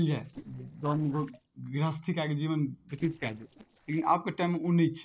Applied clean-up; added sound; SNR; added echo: neural separator model SepFormer DNS4.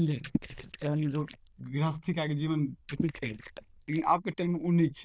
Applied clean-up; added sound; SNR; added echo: neural diffusion model UNIVERSE++.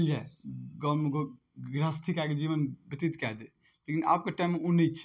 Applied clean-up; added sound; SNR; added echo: none; none; none; none.